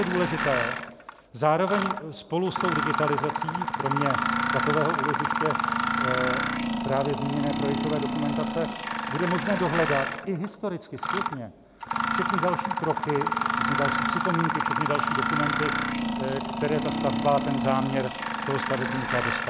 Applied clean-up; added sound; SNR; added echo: none; Mechanisms; -1 dB; none.